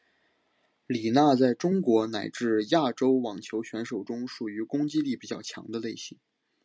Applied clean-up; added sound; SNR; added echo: none; none; none; none.